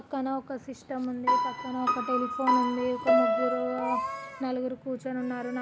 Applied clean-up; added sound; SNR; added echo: none; Piano; -3 dB; none.